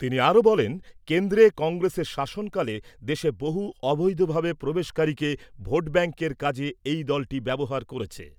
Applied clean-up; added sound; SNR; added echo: none; none; none; none.